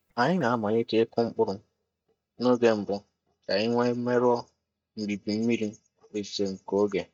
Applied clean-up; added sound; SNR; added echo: neural mask model DeepFilterNet 3.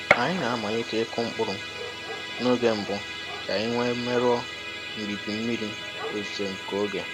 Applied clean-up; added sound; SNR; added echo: none; Musical instrument + Gunshot, gunfire; 4 dB; none.